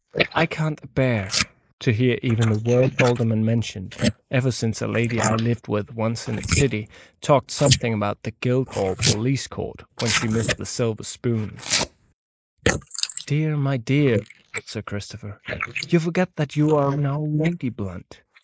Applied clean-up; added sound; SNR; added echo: neural mask model Resemble Enhance denoiser.